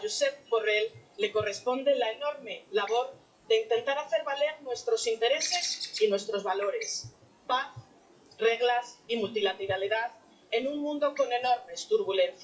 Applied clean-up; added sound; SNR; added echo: classical method WPE with log-MMSE.